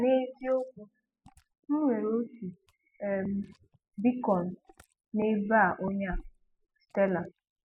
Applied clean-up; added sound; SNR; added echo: classical method spectral subtraction.